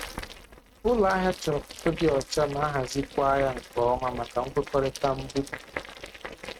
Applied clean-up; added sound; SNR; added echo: neural mask model RNNoise.